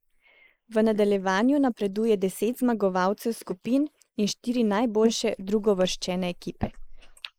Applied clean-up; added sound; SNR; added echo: neural mask model Resemble Enhance denoiser.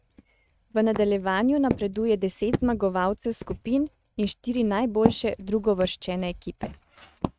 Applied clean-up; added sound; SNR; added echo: neural mask model RNNoise.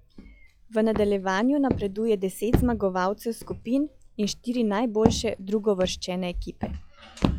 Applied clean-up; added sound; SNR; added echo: classical method log-MMSE.